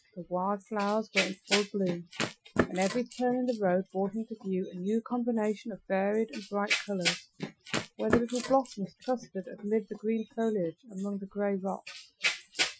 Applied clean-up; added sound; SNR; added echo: classical method Wiener filter.